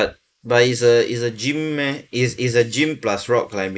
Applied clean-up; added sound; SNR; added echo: neural mask model Resemble Enhance denoiser.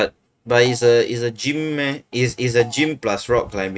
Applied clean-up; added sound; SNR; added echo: neural mask model RNNoise.